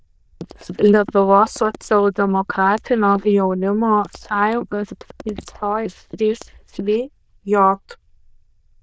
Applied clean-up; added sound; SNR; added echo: neural diffusion model UNIVERSE++.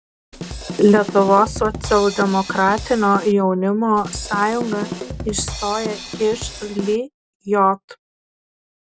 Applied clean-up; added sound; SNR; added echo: none; Drum kit; 10 dB; none.